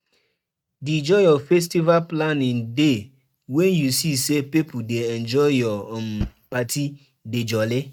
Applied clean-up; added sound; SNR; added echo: neural mask model RNNoise.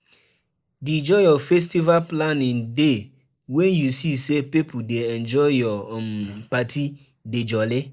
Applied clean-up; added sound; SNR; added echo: neural mask model Resemble Enhance denoiser.